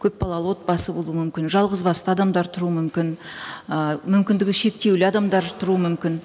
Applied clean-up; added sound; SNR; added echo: none; none; none; none.